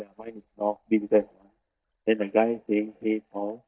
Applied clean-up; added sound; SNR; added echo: neural mask model DeepFilterNet 3.